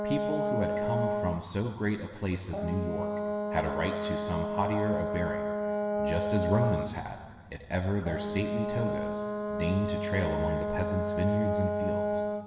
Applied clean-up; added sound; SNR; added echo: none; Brass instrument; 0 dB; reverberation time 2.8 s.